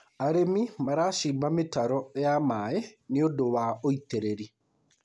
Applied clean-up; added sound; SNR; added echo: none; none; none; none.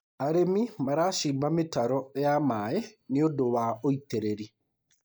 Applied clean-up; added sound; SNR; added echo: neural mask model DeepFilterNet 3.